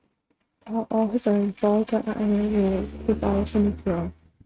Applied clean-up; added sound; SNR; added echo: neural mask model RNNoise.